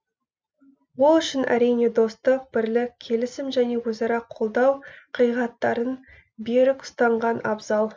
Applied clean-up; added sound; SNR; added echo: none; none; none; none.